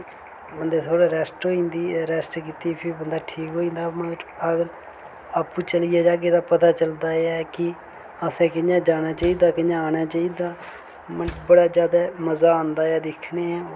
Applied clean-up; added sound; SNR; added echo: none; Slam; 19 dB; none.